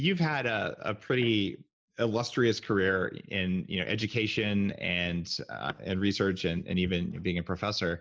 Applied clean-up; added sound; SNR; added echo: neural mask model DeepFilterNet 3.